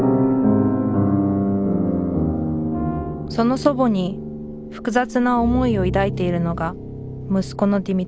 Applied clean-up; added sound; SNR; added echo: none; Brass instrument; 16 dB; none.